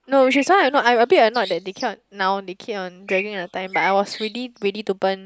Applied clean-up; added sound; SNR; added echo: neural mask model Resemble Enhance denoiser.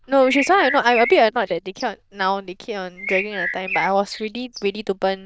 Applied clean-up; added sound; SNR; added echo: neural diffusion model UNIVERSE++.